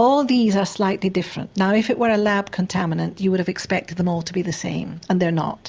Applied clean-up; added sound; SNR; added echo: none; none; none; none.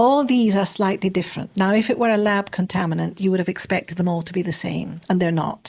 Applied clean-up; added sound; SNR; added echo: neural mask model Resemble Enhance denoiser.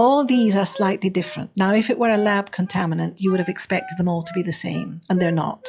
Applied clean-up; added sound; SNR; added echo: classical method log-MMSE.